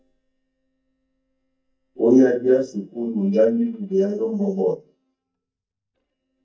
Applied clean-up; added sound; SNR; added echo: neural mask model DeepFilterNet 3.